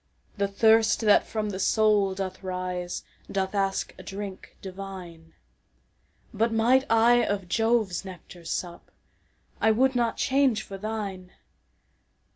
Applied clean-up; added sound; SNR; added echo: none; none; none; none.